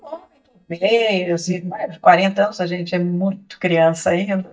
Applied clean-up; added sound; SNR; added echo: neural mask model DeepFilterNet 3.